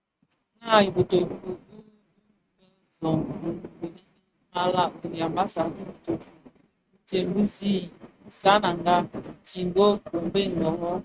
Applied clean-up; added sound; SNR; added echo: neural mask model RNNoise.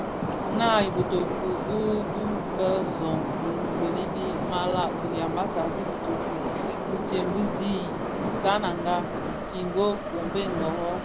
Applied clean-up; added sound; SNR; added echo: none; Subway, metro, underground; 1 dB; none.